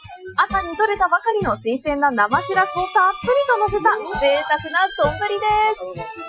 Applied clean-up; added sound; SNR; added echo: classical method Wiener filter.